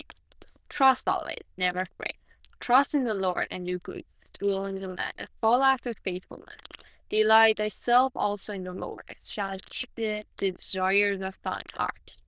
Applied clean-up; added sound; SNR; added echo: neural diffusion model UNIVERSE++.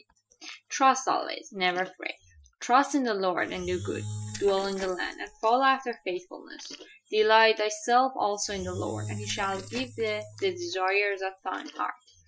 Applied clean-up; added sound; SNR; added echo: classical method Wiener filter.